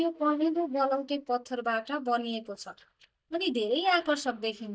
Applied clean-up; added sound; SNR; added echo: neural mask model DeepFilterNet 3.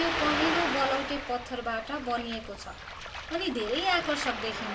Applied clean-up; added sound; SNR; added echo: none; Ocean; 3 dB; reverberation time 0.2 s.